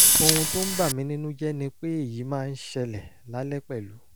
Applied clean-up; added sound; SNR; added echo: none; Scissors; -2 dB; none.